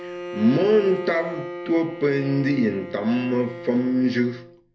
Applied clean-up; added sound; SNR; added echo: none; Bowed string instrument; 12 dB; reverberation time 0.3 s.